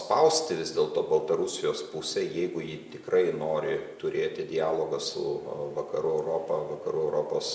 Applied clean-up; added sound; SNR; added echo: none; none; none; none.